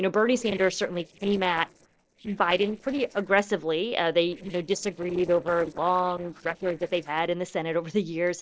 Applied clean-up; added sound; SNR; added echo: neural separator model SepFormer DNS4.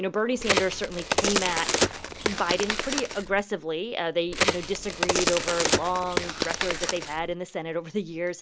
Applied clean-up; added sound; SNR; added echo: none; Crack; -1 dB; none.